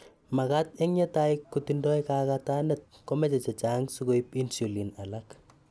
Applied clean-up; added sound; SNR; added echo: none; none; none; none.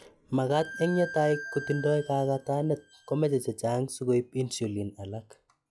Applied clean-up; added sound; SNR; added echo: classical method log-MMSE.